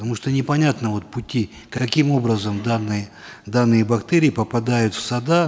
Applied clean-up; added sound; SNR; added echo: none; none; none; none.